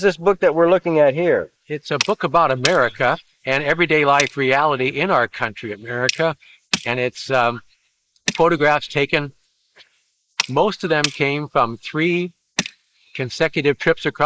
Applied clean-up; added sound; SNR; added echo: neural mask model Resemble Enhance denoiser.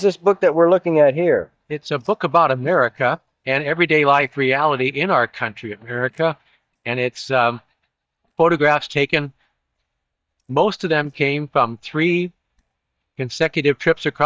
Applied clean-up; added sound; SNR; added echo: neural mask model DeepFilterNet 3.